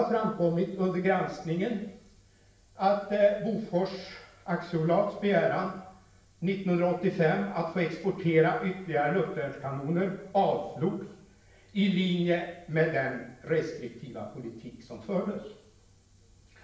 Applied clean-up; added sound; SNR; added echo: none; none; none; reverberation time 0.6 s.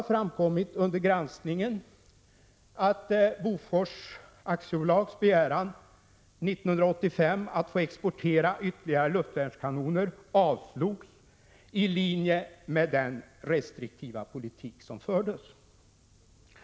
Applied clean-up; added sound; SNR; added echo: none; none; none; none.